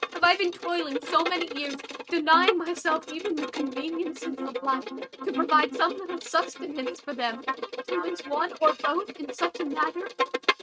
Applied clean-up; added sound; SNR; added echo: neural mask model RNNoise.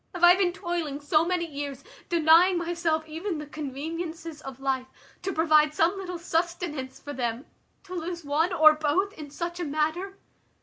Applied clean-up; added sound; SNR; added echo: none; none; none; none.